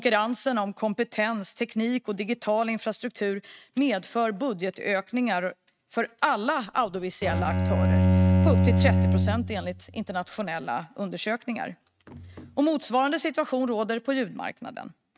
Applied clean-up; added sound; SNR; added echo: neural mask model RNNoise.